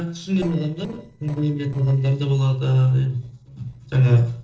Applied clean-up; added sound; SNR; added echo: neural separator model SepFormer DNS4.